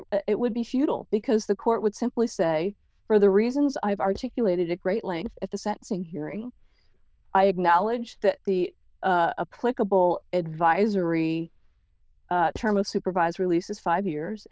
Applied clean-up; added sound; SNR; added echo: neural diffusion model UNIVERSE++.